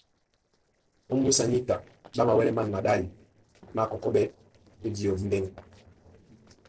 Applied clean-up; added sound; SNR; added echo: neural separator model SepFormer DNS4.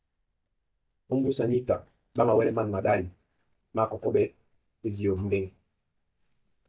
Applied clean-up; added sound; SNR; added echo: neural mask model DeepFilterNet 3.